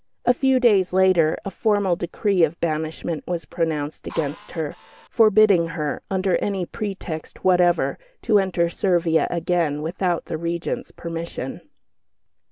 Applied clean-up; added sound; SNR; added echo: none; Drill; 19 dB; none.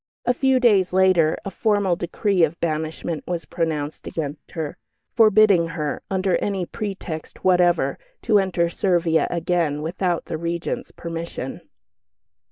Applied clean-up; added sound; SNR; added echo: neural mask model DeepFilterNet 3.